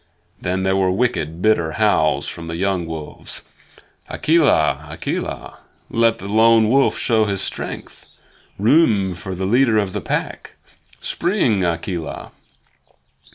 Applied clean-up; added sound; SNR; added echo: none; none; none; none.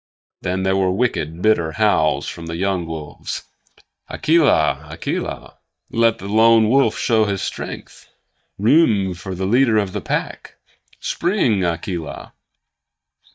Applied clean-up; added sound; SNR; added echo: neural mask model DeepFilterNet 3.